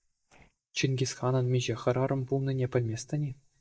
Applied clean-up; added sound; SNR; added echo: neural mask model DeepFilterNet 3.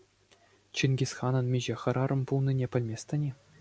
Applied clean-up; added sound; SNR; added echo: none; none; none; none.